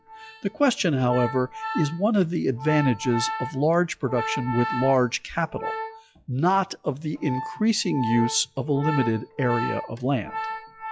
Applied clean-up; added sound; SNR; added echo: classical method log-MMSE.